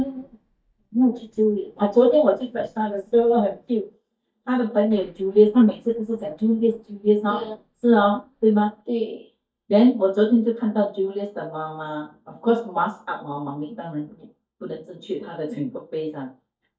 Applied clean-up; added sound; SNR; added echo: neural mask model DeepFilterNet 3.